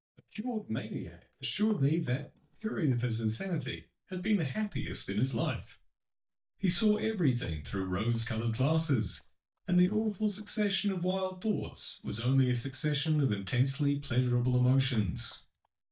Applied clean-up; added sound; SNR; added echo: neural mask model DeepFilterNet 3.